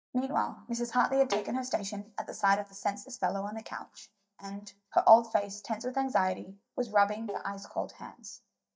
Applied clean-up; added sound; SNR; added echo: neural mask model DeepFilterNet 3.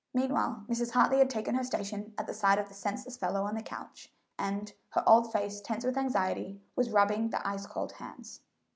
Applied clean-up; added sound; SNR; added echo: none; none; none; none.